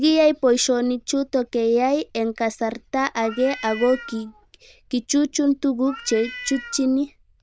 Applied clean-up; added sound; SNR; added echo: neural diffusion model UNIVERSE++.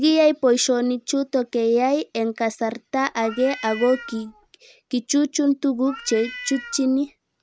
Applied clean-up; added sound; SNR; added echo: none; Meow; 16 dB; none.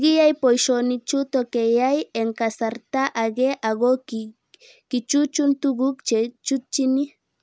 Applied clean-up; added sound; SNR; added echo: none; none; none; none.